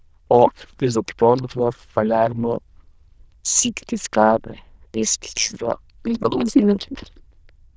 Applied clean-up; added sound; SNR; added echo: neural diffusion model UNIVERSE++.